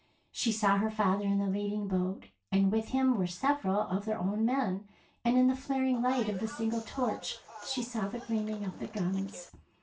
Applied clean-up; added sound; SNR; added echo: none; Bus; 16 dB; reverberation time 0.2 s.